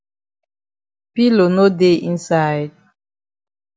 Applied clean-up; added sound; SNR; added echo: none; none; none; none.